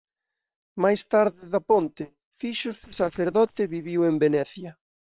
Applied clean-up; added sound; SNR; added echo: neural separator model SepFormer WHAM!.